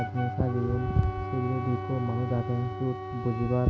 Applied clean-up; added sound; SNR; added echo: none; Bowed string instrument + Wind instrument, woodwind instrument; 6 dB; none.